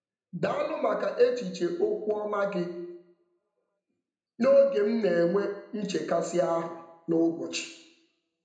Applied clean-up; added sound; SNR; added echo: none; none; none; reverberation time 0.8 s.